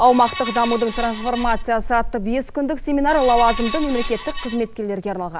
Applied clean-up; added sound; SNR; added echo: none; Screech + Fire; 8 dB; none.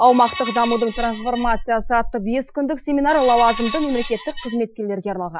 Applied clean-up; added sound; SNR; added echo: classical method Wiener filter.